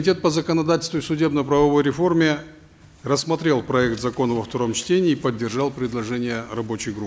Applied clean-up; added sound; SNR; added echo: none; none; none; none.